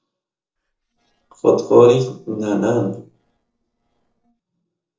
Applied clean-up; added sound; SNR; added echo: neural separator model SepFormer DNS4.